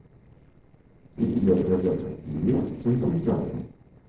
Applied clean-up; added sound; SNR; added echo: neural separator model SepFormer DNS4.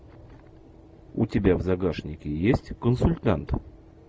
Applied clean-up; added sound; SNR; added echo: none; none; none; none.